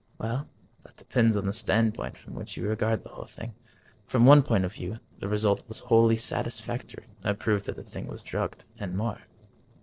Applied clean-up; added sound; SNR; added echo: neural separator model SepFormer DNS4.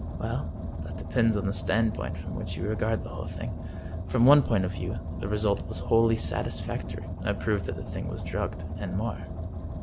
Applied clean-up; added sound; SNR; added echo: none; Car; 5 dB; none.